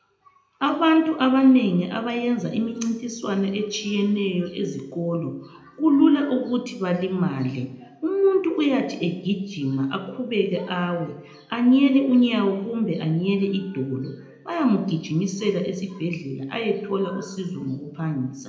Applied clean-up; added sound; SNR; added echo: none; none; none; reverberation time 0.7 s.